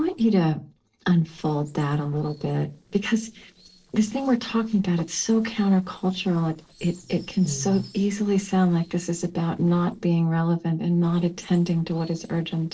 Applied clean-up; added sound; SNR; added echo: neural separator model SepFormer DNS4.